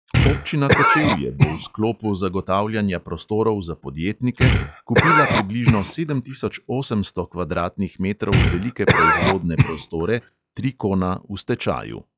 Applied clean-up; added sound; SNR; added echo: classical method log-MMSE.